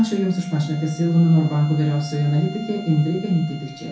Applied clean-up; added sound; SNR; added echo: none; Bowed string instrument; 20 dB; reverberation time 0.5 s.